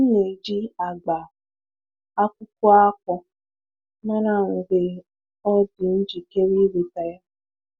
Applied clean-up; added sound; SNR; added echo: none; none; none; none.